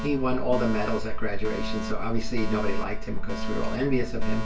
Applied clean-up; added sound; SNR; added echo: none; Alarm; 13 dB; reverberation time 0.3 s.